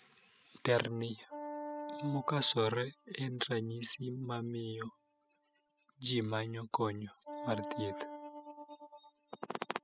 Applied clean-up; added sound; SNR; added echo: classical method spectral subtraction.